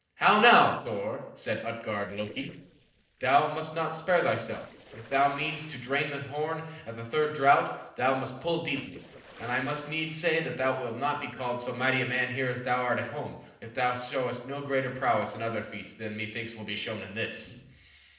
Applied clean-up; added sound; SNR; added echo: neural separator model SepFormer DNS4.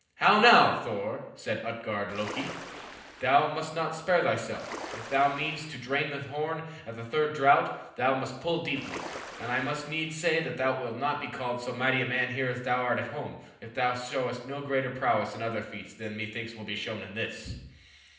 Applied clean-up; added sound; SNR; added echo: none; Ocean; 13 dB; reverberation time 0.8 s.